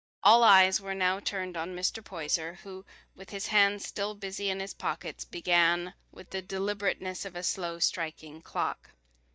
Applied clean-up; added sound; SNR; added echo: neural mask model DeepFilterNet 3.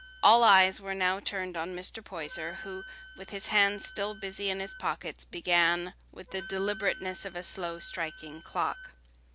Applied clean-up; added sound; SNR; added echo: none; Wind instrument, woodwind instrument; 18 dB; none.